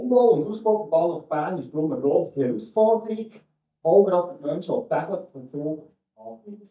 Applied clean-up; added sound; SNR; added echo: neural mask model DeepFilterNet 3.